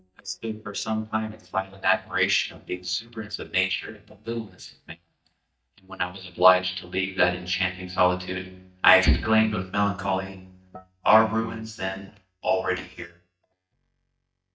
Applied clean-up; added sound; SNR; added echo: neural mask model DeepFilterNet 3.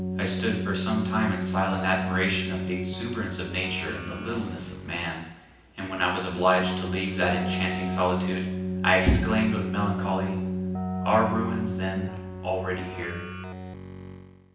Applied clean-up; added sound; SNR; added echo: none; Keyboard (musical); 3 dB; reverberation time 0.9 s.